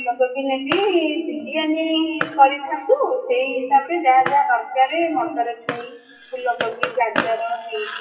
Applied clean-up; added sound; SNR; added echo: classical method WPE with log-MMSE.